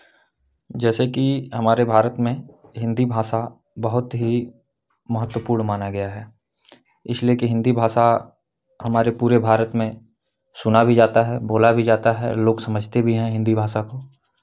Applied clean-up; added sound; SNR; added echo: neural separator model SepFormer DNS4.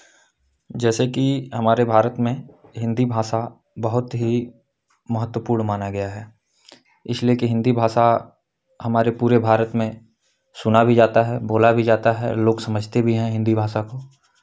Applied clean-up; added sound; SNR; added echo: none; none; none; none.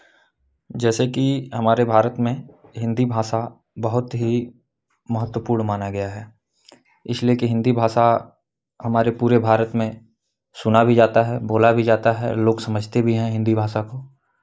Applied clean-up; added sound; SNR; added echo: neural mask model Resemble Enhance denoiser.